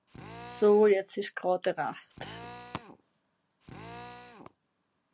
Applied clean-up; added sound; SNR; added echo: none; Drill; 18 dB; none.